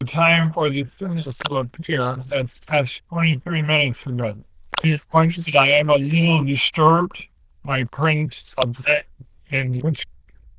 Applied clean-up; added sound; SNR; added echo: neural diffusion model UNIVERSE++.